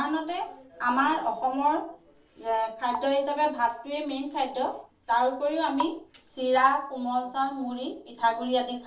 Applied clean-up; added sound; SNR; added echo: neural separator model SepFormer DNS4.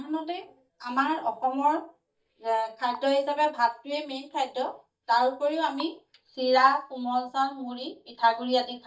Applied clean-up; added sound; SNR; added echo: neural mask model DeepFilterNet 3.